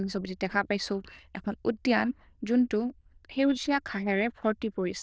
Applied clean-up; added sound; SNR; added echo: neural diffusion model UNIVERSE++.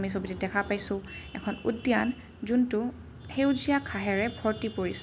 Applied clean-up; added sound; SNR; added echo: none; none; none; none.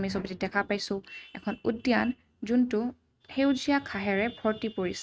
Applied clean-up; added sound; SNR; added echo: neural mask model RNNoise.